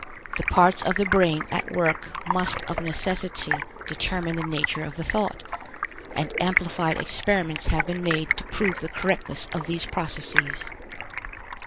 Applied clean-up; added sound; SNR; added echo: none; Stream; 5 dB; none.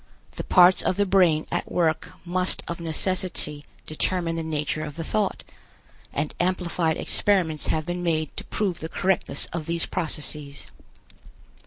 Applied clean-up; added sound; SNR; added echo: none; none; none; none.